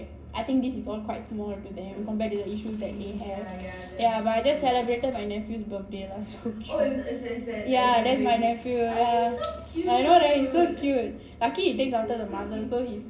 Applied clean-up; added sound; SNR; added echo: none; Bathtub (filling or washing); 17 dB; reverberation time 0.4 s.